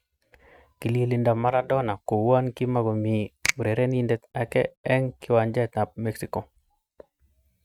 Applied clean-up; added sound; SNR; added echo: neural mask model RNNoise.